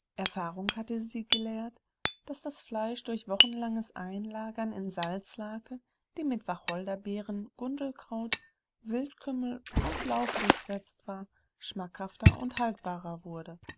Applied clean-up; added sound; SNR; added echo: none; Water / Splash, splatter + Hammer; -3 dB; none.